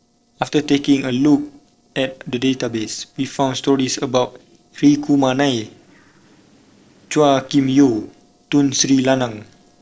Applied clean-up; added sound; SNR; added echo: neural separator model SepFormer DNS4.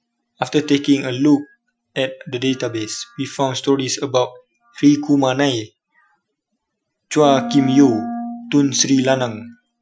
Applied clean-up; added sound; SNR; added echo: classical method Wiener filter.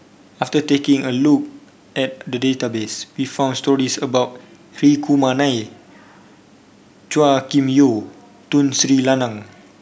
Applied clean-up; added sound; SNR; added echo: none; none; none; none.